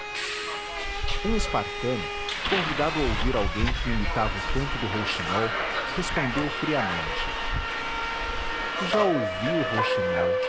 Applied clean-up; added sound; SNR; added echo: none; Subway, metro, underground; -3 dB; none.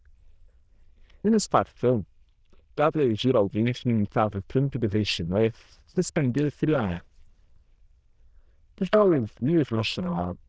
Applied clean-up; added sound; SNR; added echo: neural diffusion model UNIVERSE++.